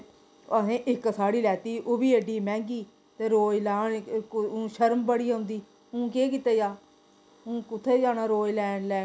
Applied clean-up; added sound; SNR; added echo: none; none; none; none.